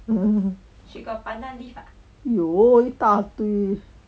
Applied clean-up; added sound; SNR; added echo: none; none; none; none.